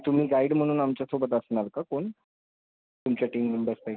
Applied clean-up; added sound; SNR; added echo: none; none; none; none.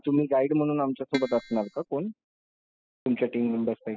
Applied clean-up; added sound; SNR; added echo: classical method spectral subtraction.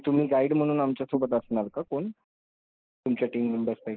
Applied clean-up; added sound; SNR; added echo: neural mask model Resemble Enhance denoiser.